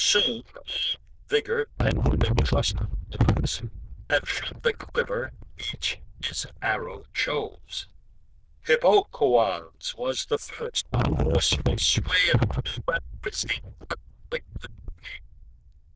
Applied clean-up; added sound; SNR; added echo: neural diffusion model UNIVERSE++.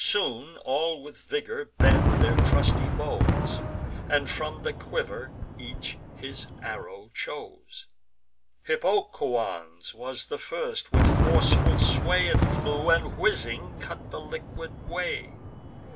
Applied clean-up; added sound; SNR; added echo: none; Fireworks; -3 dB; none.